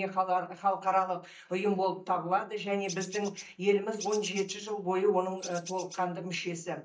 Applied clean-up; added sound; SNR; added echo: neural mask model DeepFilterNet 3.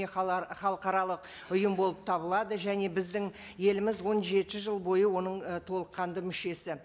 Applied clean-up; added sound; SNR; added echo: none; none; none; none.